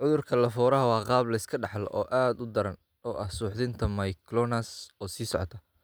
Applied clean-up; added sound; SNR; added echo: none; none; none; none.